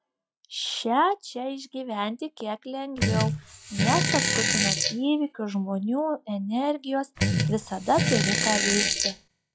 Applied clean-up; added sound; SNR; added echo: classical method log-MMSE.